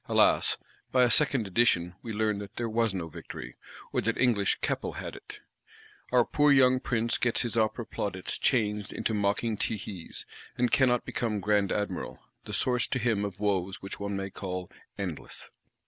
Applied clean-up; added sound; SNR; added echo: none; none; none; none.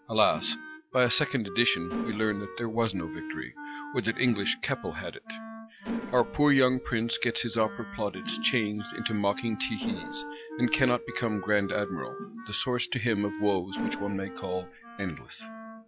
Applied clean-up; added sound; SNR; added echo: classical method log-MMSE.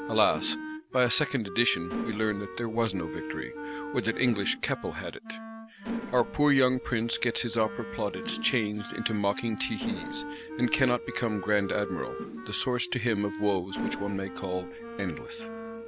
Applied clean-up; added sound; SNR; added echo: none; Wind instrument, woodwind instrument + Mechanisms; 8 dB; none.